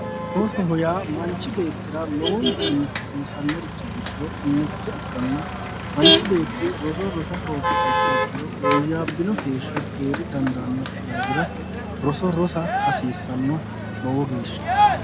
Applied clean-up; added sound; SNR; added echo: none; Motor vehicle (road); -1 dB; none.